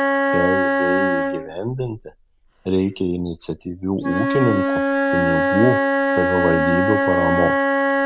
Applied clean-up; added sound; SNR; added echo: none; Wind instrument, woodwind instrument; -3 dB; none.